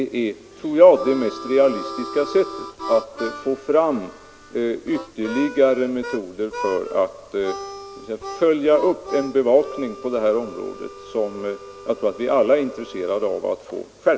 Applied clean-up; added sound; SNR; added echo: none; Harmonica; 14 dB; none.